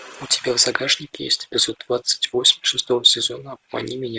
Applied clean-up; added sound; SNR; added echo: none; none; none; none.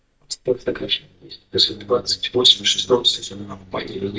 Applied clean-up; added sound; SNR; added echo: neural mask model DeepFilterNet 3.